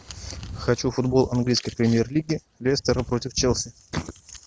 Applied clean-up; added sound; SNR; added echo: none; none; none; none.